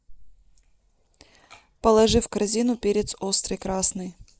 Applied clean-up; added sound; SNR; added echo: neural mask model Resemble Enhance denoiser.